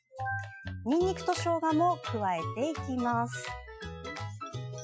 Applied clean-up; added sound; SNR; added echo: classical method Wiener filter.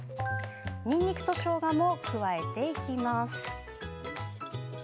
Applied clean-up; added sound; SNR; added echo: none; none; none; none.